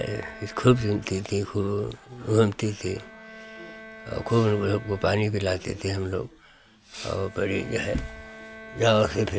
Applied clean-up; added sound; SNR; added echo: none; Bowed string instrument; 19 dB; none.